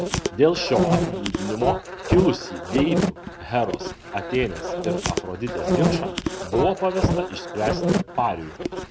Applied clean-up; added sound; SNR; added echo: none; Insect; 0 dB; none.